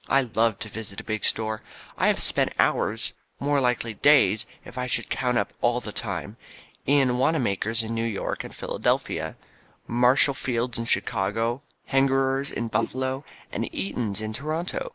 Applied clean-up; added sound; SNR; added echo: neural mask model Resemble Enhance denoiser.